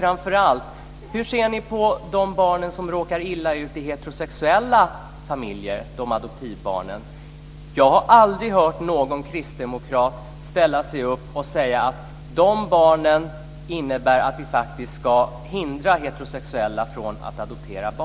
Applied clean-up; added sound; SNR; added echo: none; none; none; none.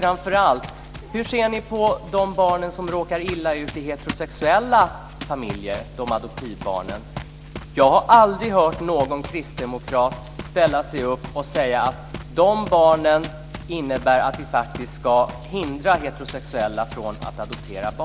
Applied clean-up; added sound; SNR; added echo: none; Run; 17 dB; none.